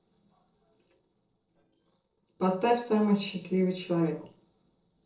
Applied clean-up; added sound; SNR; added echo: neural separator model SepFormer DNS4.